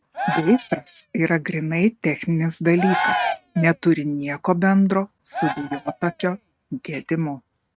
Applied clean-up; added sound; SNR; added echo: neural mask model RNNoise.